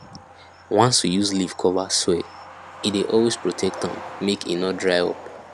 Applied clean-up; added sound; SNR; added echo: none; Truck; 16 dB; none.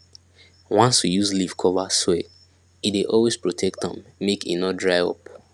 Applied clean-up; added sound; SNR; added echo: none; none; none; none.